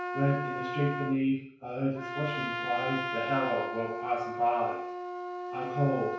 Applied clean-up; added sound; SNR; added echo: none; Trumpet; 4 dB; reverberation time 0.5 s.